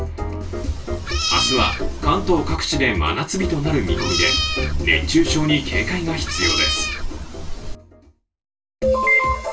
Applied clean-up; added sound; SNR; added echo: none; Meow; 3 dB; reverberation time 0.2 s.